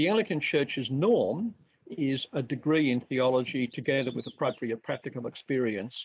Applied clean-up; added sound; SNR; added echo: neural mask model Resemble Enhance denoiser.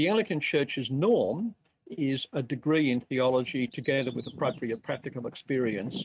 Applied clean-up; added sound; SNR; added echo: neural mask model RNNoise.